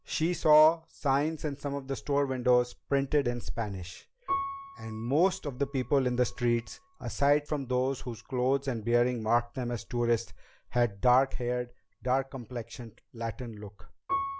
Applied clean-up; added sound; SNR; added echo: none; Piano; 15 dB; none.